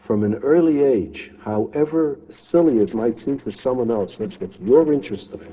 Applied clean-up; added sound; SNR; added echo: neural separator model SepFormer DNS4.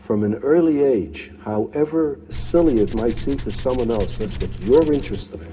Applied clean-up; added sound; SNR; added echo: none; Tools; 7 dB; reverberation time 0.3 s.